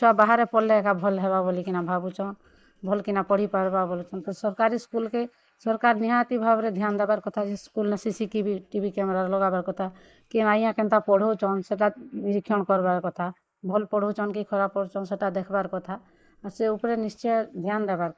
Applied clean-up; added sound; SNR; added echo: neural mask model Resemble Enhance denoiser.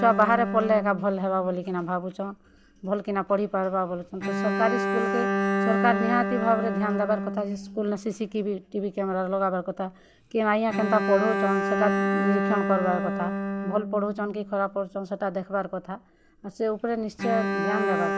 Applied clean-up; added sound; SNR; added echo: none; Bowed string instrument; 3 dB; none.